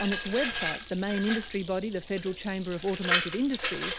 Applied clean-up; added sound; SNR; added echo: none; Stream + Glass; -1 dB; none.